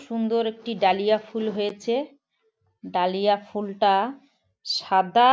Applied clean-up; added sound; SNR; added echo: none; none; none; none.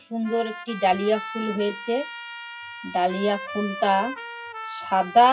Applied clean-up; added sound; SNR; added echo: classical method WPE with log-MMSE.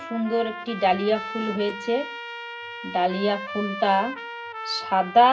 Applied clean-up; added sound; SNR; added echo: none; Trumpet; 11 dB; reverberation time 0.4 s.